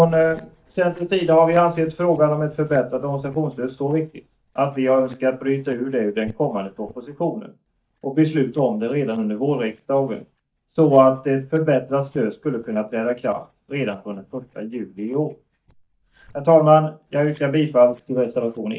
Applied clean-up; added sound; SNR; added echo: neural mask model DeepFilterNet 3.